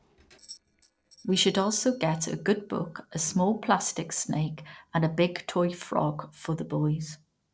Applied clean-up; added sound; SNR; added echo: neural separator model SepFormer DNS4.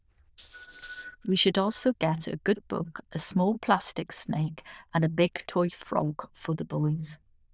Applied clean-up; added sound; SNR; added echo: neural diffusion model UNIVERSE++.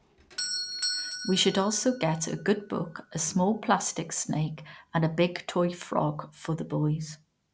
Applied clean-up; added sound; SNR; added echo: none; Doorbell; 12 dB; none.